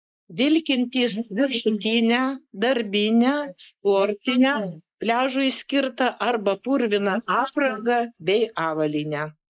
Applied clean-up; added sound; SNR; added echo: neural mask model Resemble Enhance denoiser.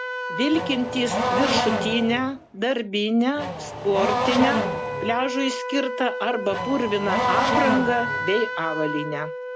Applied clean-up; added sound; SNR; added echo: none; Race car, auto racing / Accelerating, revving, vroom + Wind instrument, woodwind instrument; 2 dB; none.